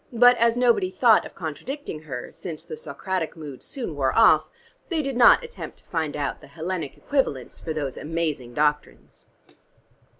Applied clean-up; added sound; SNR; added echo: none; none; none; none.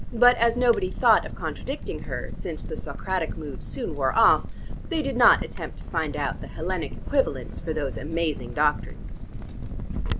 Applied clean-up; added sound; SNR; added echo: none; Crackle; 5 dB; none.